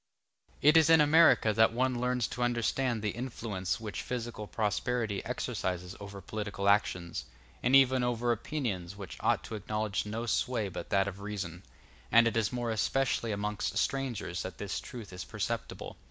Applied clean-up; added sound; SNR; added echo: none; none; none; none.